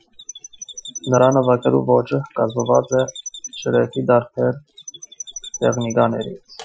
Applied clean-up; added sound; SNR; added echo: classical method Wiener filter.